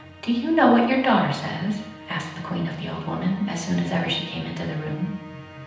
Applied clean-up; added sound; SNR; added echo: none; Musical instrument; 20 dB; reverberation time 0.9 s.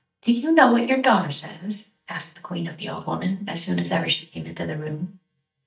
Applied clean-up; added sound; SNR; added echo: neural mask model DeepFilterNet 3.